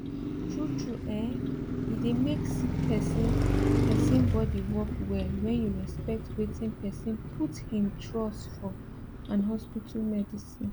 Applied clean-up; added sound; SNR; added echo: none; Car passing by; -2 dB; none.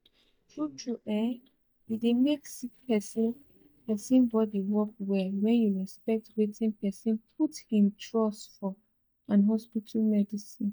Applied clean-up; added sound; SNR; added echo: neural mask model DeepFilterNet 3.